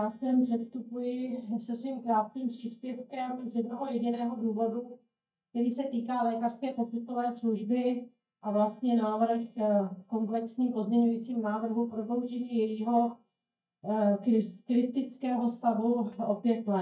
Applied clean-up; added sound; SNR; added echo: neural mask model DeepFilterNet 3.